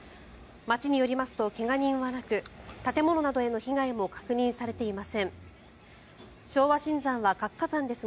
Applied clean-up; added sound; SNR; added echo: none; none; none; none.